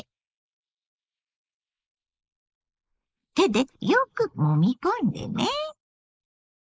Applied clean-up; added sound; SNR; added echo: neural mask model Resemble Enhance denoiser.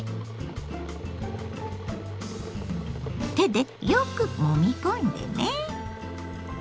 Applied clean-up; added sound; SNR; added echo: none; Boiling / Water; 16 dB; none.